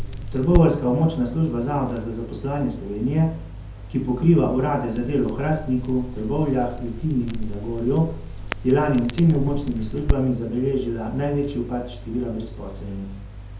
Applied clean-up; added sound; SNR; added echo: none; Crackle; 8 dB; reverberation time 0.5 s.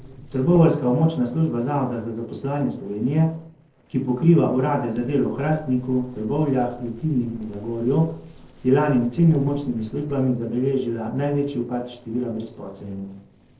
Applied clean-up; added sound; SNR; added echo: neural separator model SepFormer DNS4.